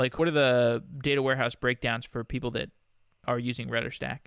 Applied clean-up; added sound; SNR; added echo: none; none; none; none.